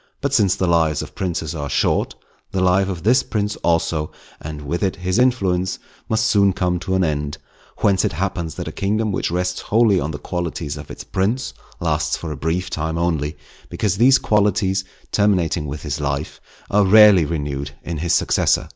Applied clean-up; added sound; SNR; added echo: none; none; none; none.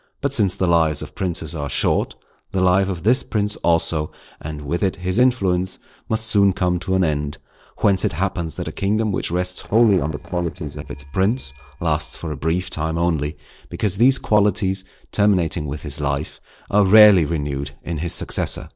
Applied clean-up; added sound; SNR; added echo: neural separator model SepFormer DNS4.